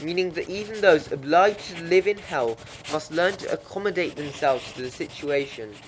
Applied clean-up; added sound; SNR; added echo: none; Writing; 18 dB; none.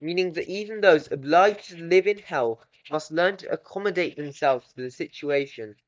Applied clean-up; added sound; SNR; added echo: neural mask model DeepFilterNet 3.